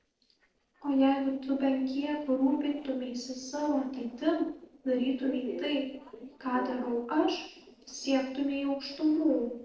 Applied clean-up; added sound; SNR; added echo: neural separator model SepFormer DNS4.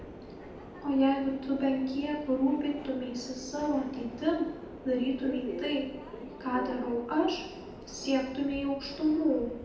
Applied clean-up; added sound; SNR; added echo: none; Subway, metro, underground; 12 dB; reverberation time 0.9 s.